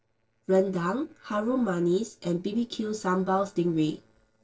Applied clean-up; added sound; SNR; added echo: neural separator model SepFormer DNS4.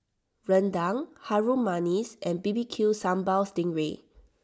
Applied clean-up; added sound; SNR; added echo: none; none; none; none.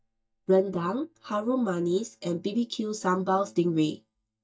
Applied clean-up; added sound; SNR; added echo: neural mask model DeepFilterNet 3.